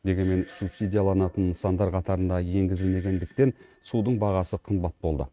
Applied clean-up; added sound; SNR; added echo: neural mask model RNNoise.